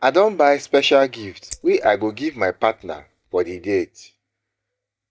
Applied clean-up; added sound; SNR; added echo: neural mask model DeepFilterNet 3.